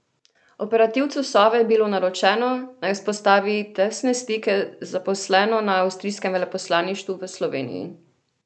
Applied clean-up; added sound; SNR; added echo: none; none; none; none.